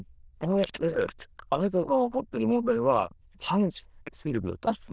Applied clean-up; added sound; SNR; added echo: neural diffusion model UNIVERSE++.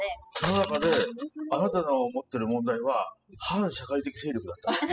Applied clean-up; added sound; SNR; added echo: classical method spectral subtraction.